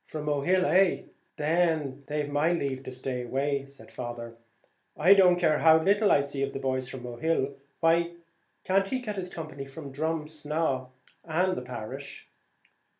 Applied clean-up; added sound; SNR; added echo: none; none; none; none.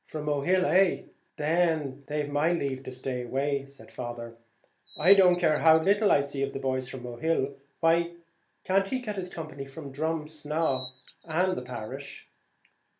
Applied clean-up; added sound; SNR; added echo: none; Bird vocalization, bird call, bird song; 13 dB; none.